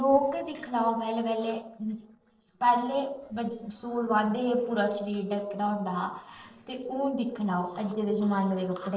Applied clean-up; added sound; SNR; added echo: neural separator model SepFormer DNS4.